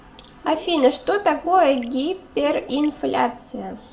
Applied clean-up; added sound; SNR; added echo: none; Gurgling; 17 dB; reverberation time 0.3 s.